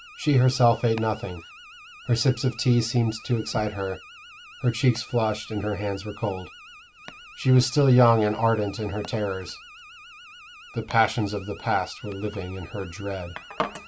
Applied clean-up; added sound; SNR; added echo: none; Domestic sounds, home sounds + Alarm; 17 dB; none.